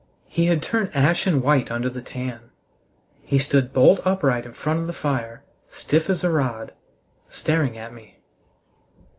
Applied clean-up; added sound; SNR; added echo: none; none; none; none.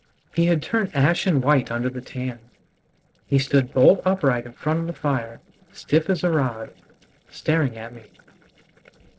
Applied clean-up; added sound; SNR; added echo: neural separator model SepFormer DNS4.